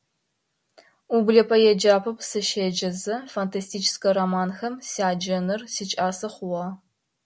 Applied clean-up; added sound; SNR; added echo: none; none; none; none.